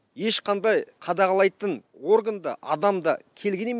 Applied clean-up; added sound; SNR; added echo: none; none; none; none.